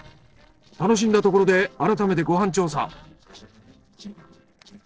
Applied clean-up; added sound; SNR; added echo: neural separator model SepFormer DNS4.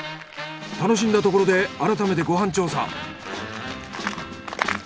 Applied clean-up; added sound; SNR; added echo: none; none; none; none.